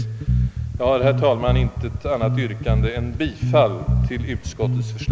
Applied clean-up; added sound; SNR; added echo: none; Bass guitar; -1 dB; none.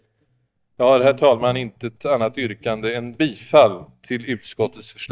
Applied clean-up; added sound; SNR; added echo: neural mask model DeepFilterNet 3.